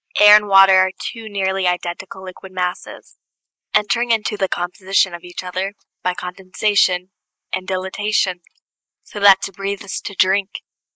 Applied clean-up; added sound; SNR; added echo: neural mask model Resemble Enhance denoiser.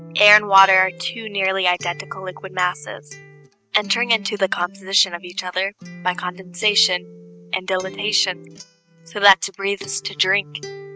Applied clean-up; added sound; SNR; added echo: neural mask model RNNoise.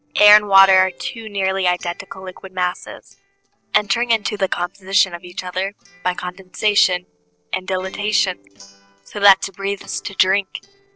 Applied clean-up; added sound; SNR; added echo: neural separator model SepFormer DNS4.